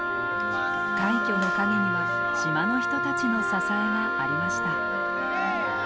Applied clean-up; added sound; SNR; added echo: none; Wind instrument, woodwind instrument; -3 dB; none.